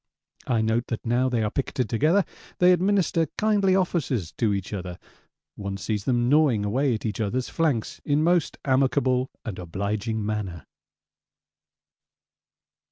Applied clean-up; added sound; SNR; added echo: none; none; none; none.